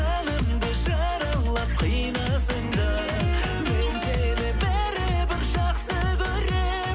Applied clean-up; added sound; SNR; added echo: none; none; none; none.